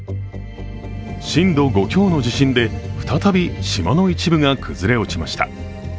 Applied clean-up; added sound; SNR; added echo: none; none; none; none.